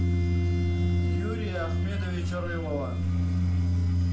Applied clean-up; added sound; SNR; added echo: none; Bowed string instrument; 15 dB; reverberation time 0.3 s.